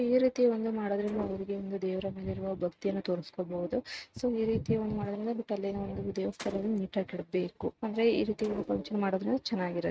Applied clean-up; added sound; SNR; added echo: neural mask model RNNoise.